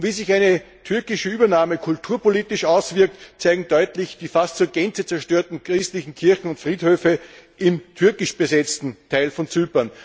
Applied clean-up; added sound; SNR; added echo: none; none; none; none.